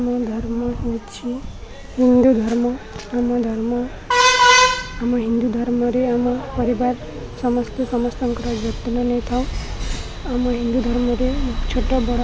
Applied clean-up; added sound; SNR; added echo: none; none; none; none.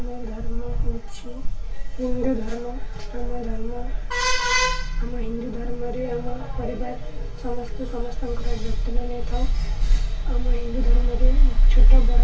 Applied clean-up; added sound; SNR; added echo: none; none; none; reverberation time 0.2 s.